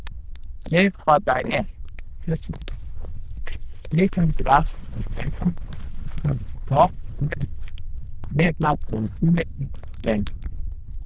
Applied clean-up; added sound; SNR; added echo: neural diffusion model UNIVERSE++.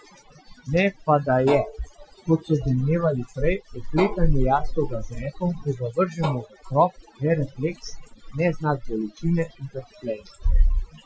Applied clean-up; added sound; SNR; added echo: classical method Wiener filter.